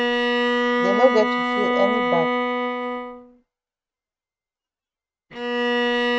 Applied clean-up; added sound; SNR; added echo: neural mask model RNNoise.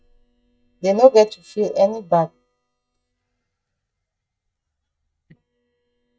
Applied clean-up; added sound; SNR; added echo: neural mask model DeepFilterNet 3.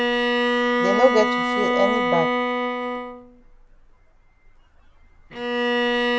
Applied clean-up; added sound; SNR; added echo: none; Bowed string instrument; -4 dB; none.